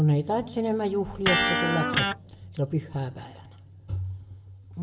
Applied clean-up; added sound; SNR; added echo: none; Electric guitar; 0 dB; reverberation time 1.1 s.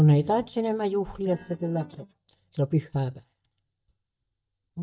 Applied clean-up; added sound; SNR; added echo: neural mask model DeepFilterNet 3.